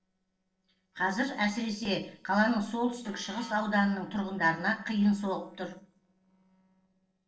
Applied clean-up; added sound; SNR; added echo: neural separator model SepFormer DNS4.